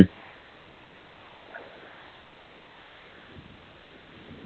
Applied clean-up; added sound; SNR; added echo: none; none; none; none.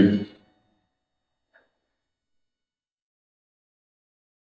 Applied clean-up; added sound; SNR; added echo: neural mask model DeepFilterNet 3.